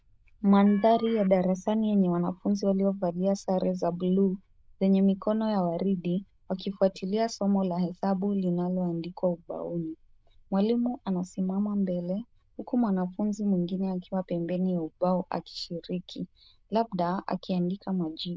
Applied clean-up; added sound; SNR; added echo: neural diffusion model UNIVERSE++.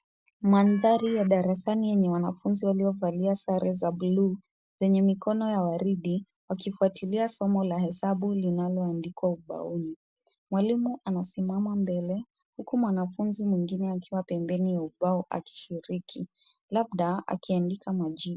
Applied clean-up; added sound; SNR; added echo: none; Telephone; 20 dB; none.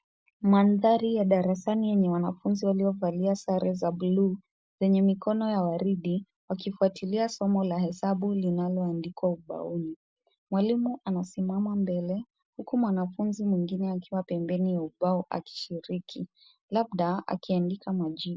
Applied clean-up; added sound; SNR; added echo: none; none; none; none.